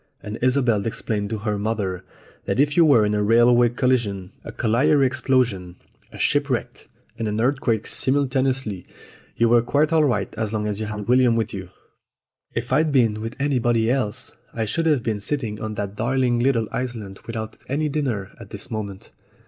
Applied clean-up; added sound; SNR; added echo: neural mask model Resemble Enhance denoiser.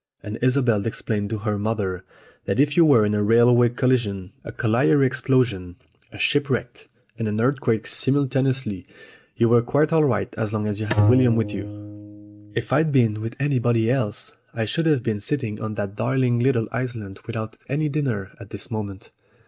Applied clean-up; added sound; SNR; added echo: neural mask model RNNoise.